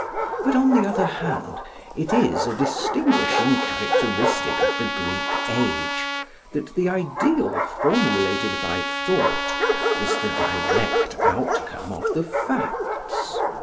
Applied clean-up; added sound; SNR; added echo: none; Bark + Trumpet; -1 dB; none.